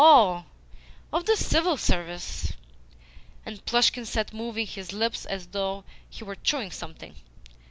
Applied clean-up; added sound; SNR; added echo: none; none; none; none.